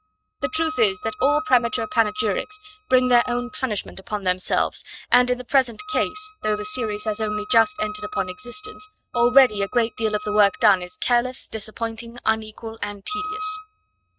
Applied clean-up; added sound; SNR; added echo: neural mask model RNNoise.